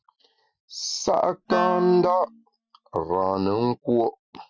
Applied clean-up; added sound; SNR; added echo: classical method Wiener filter.